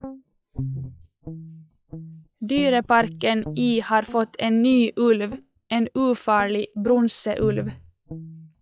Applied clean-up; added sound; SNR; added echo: classical method log-MMSE.